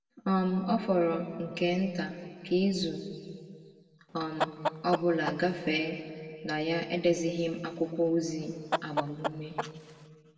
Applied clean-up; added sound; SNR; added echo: none; Chicken, rooster; 5 dB; reverberation time 2.0 s.